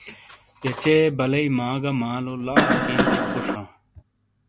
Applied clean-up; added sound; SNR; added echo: none; Cough; -4 dB; none.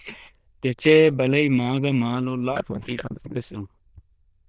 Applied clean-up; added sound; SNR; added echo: neural diffusion model UNIVERSE++.